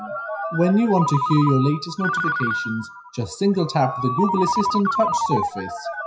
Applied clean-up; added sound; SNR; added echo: classical method WPE with log-MMSE.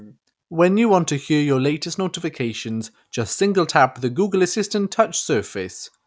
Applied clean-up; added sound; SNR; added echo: none; none; none; none.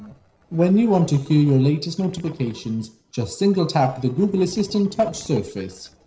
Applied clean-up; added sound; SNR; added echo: neural separator model SepFormer DNS4.